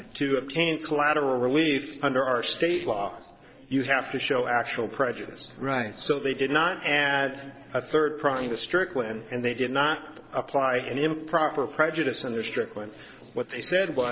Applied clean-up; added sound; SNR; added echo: neural separator model SepFormer DNS4.